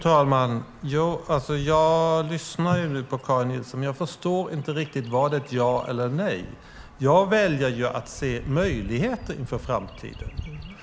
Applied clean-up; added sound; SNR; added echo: none; Bird vocalization, bird call, bird song; 18 dB; none.